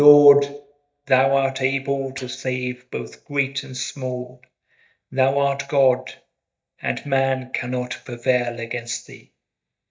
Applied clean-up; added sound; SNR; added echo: neural mask model DeepFilterNet 3.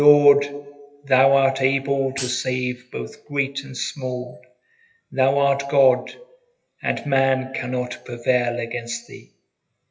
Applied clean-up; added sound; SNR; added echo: classical method WPE with log-MMSE.